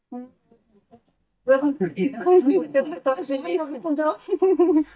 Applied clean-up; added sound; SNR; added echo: neural mask model DeepFilterNet 3.